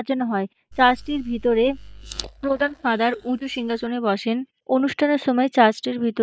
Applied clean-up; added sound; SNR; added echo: neural mask model DeepFilterNet 3.